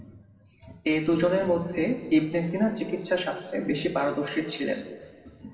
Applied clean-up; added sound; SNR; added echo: none; none; none; reverberation time 1.8 s.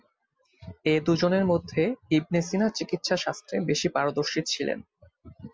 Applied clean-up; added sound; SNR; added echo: none; none; none; none.